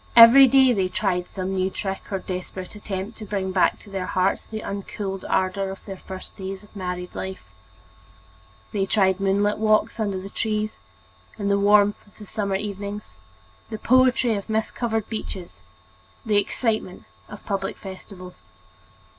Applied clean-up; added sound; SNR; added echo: none; none; none; none.